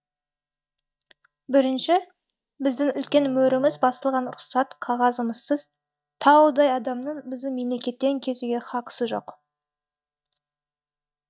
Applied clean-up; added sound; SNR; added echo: neural mask model DeepFilterNet 3.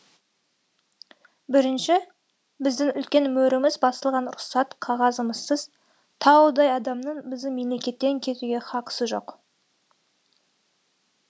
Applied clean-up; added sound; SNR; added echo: none; none; none; none.